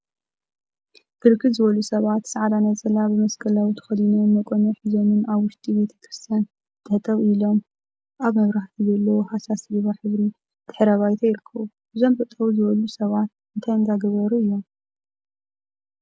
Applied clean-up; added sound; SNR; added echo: none; none; none; none.